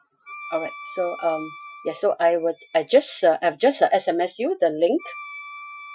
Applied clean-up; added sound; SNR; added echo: classical method Wiener filter.